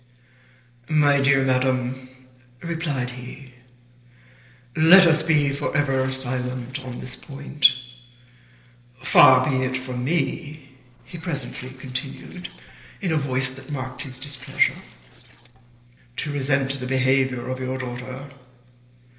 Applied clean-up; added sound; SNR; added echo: neural separator model SepFormer DNS4.